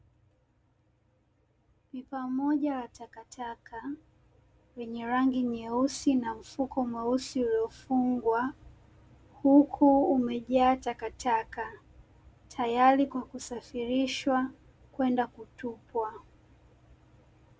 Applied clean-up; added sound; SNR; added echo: none; none; none; none.